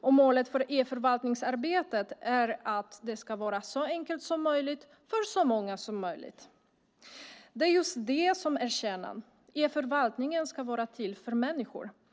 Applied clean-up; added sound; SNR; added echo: none; none; none; none.